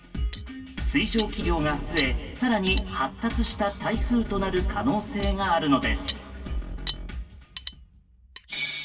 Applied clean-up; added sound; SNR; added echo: none; Cutlery, silverware; 13 dB; reverberation time 2.4 s.